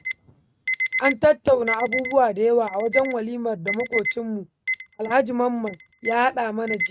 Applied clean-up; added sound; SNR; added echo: neural mask model RNNoise.